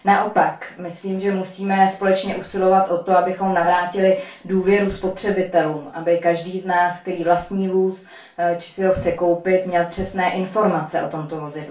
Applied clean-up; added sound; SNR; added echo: none; none; none; reverberation time 0.3 s.